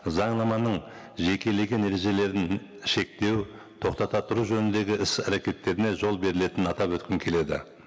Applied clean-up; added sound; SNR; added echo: none; none; none; none.